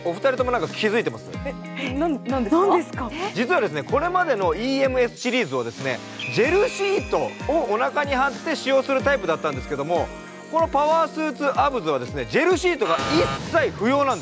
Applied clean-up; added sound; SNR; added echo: none; none; none; none.